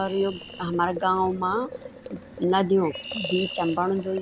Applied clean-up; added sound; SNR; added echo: none; Chirp, tweet + Boiling; 13 dB; none.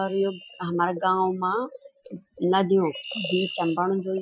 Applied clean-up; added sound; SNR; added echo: classical method Wiener filter.